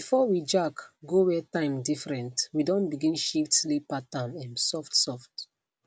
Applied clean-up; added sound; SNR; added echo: none; none; none; none.